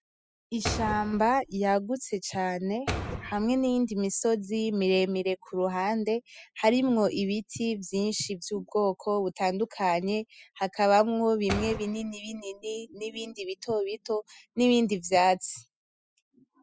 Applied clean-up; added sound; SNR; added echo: classical method spectral subtraction.